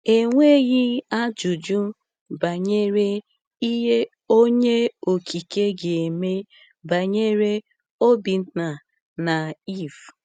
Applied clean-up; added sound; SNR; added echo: none; none; none; none.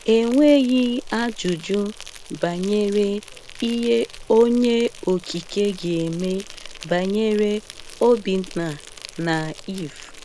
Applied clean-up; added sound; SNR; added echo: none; Insect; 17 dB; none.